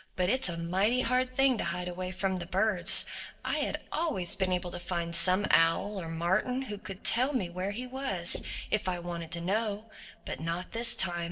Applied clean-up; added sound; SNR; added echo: neural separator model SepFormer DNS4.